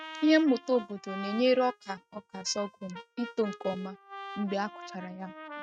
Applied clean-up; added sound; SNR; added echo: neural mask model RNNoise.